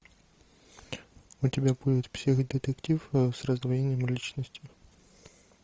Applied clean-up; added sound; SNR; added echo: none; none; none; none.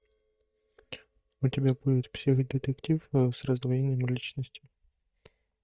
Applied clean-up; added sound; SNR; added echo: neural mask model DeepFilterNet 3.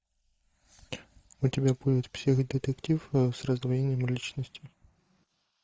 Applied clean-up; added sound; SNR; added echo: neural mask model Resemble Enhance denoiser.